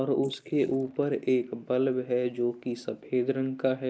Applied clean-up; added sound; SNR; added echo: neural mask model Resemble Enhance denoiser.